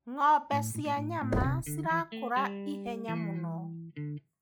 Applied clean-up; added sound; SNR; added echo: classical method log-MMSE.